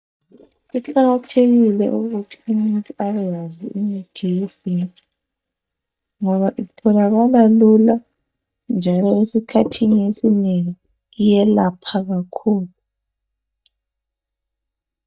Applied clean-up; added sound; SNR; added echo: neural mask model DeepFilterNet 3.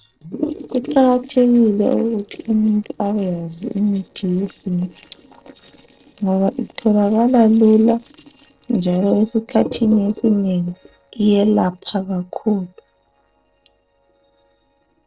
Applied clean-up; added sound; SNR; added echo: neural separator model SepFormer DNS4.